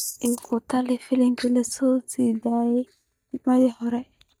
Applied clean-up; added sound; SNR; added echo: neural mask model DeepFilterNet 3.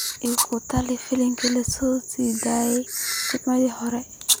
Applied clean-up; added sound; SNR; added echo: none; Camera; 5 dB; none.